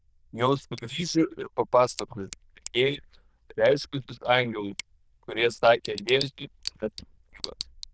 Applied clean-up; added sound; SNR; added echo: neural diffusion model UNIVERSE++.